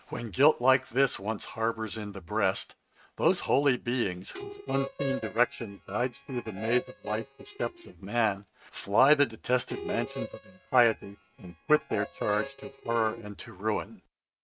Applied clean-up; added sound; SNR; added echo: neural mask model RNNoise.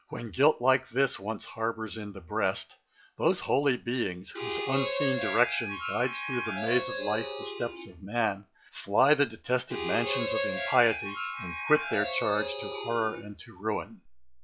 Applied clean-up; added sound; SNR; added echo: classical method log-MMSE.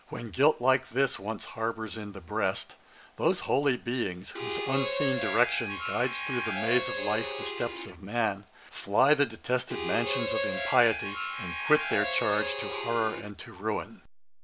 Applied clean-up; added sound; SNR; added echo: none; Harmonica; 3 dB; none.